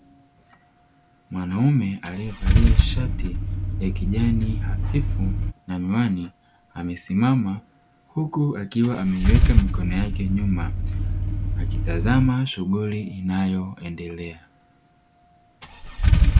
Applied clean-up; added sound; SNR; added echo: none; Idling / Engine starting / Car; -2 dB; none.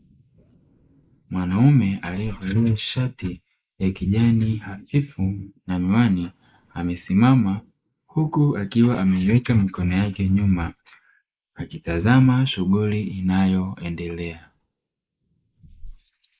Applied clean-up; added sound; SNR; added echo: neural mask model Resemble Enhance denoiser.